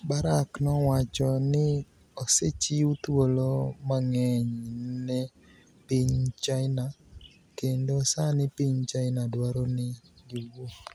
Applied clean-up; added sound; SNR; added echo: none; none; none; none.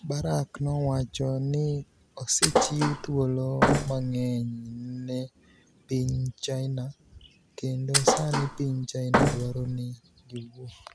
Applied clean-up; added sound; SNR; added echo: none; Thump, thud; -3 dB; none.